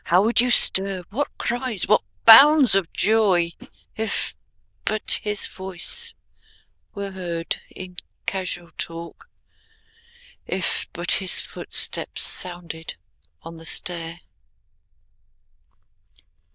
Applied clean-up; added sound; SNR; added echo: neural diffusion model UNIVERSE++.